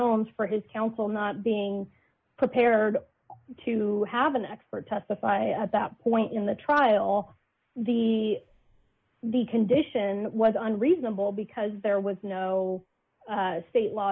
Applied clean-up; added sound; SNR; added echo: neural mask model Resemble Enhance denoiser.